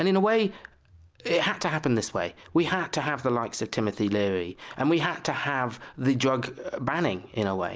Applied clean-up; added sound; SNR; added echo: none; none; none; none.